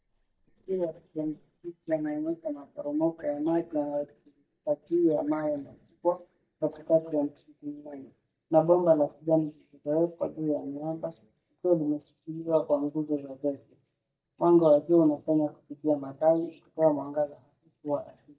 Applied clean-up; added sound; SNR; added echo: neural mask model DeepFilterNet 3.